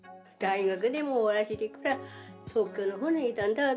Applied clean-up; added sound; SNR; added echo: none; none; none; none.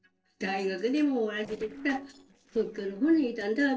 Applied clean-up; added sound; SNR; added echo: neural separator model SepFormer DNS4.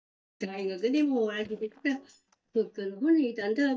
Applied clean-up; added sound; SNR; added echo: neural mask model DeepFilterNet 3.